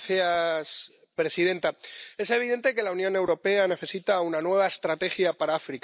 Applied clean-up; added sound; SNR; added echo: none; none; none; none.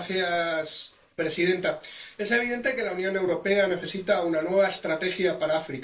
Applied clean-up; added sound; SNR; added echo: neural separator model SepFormer DNS4.